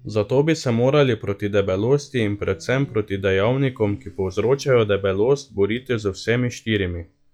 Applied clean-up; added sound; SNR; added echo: classical method log-MMSE.